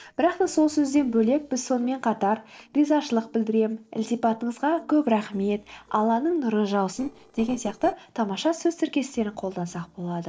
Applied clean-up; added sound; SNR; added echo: neural separator model SepFormer DNS4.